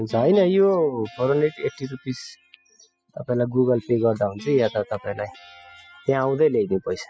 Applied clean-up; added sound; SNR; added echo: classical method spectral subtraction.